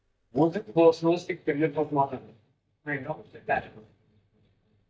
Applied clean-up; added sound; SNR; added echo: neural mask model DeepFilterNet 3.